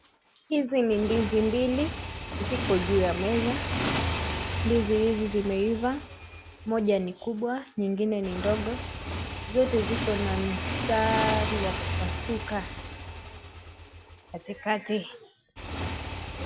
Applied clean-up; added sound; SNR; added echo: none; Motorcycle / Engine; 4 dB; none.